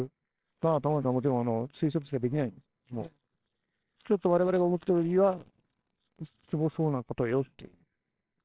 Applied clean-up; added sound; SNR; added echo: neural separator model SepFormer WHAMR!.